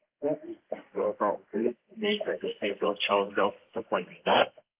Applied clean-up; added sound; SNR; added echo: neural mask model Resemble Enhance denoiser.